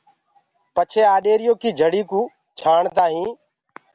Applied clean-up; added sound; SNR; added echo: none; none; none; none.